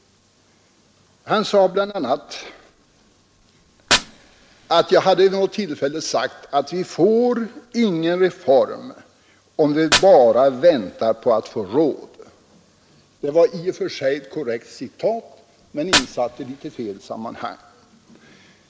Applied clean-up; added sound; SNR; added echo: none; Fire; 11 dB; none.